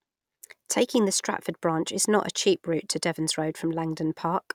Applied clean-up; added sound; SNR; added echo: none; none; none; none.